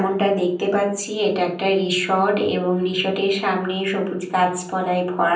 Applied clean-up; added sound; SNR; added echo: none; none; none; reverberation time 0.6 s.